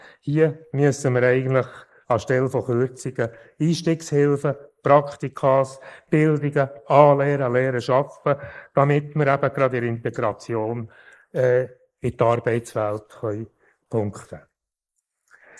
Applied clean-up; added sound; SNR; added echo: neural mask model Resemble Enhance denoiser.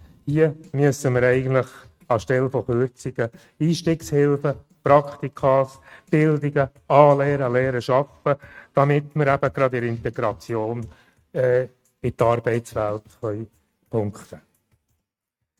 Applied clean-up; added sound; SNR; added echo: neural mask model RNNoise.